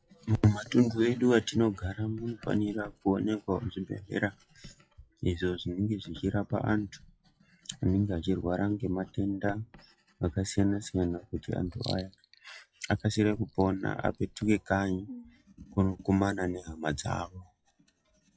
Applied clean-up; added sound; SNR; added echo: classical method log-MMSE.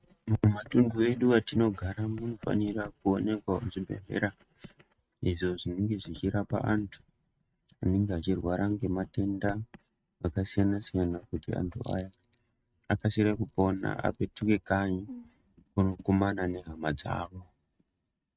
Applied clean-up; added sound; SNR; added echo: neural mask model RNNoise.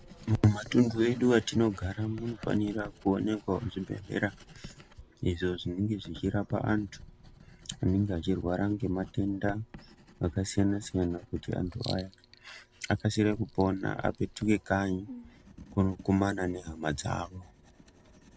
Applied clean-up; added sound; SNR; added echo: none; Writing; 19 dB; none.